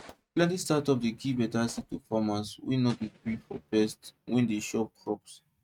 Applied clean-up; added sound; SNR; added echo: neural mask model RNNoise.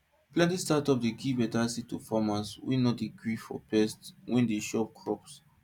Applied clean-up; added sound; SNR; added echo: none; none; none; none.